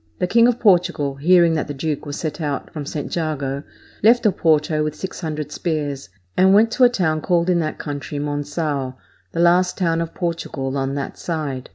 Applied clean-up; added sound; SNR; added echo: none; none; none; none.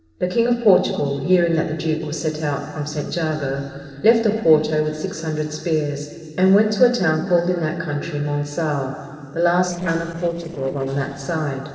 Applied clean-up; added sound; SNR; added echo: neural separator model SepFormer DNS4.